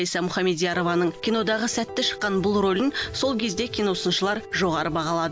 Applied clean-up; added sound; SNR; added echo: none; none; none; none.